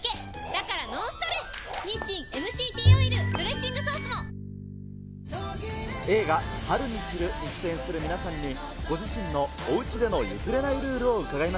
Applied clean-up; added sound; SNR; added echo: none; Bowed string instrument; -3 dB; none.